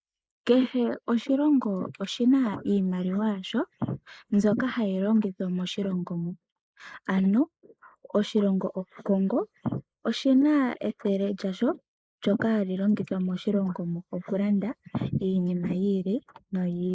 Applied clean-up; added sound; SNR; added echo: neural mask model Resemble Enhance denoiser.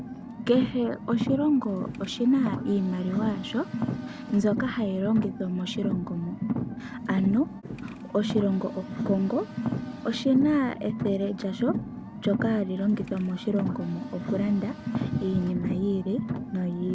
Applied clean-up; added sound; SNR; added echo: none; Car; 5 dB; none.